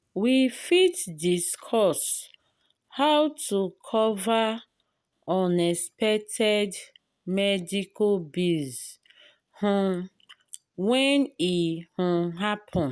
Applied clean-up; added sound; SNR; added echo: none; none; none; none.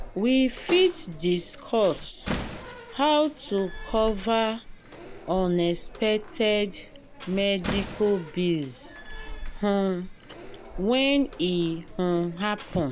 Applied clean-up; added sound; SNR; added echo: none; Slam + Snare drum; 12 dB; none.